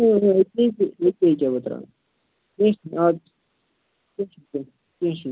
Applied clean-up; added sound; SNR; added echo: none; none; none; none.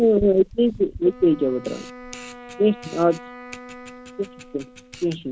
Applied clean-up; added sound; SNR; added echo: none; Wind instrument, woodwind instrument + Camera; 17 dB; none.